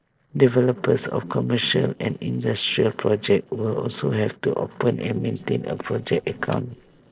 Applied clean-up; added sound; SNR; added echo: neural separator model SepFormer DNS4.